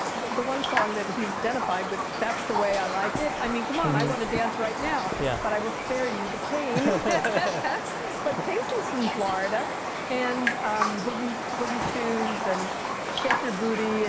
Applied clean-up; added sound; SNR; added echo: none; Raindrop; 1 dB; none.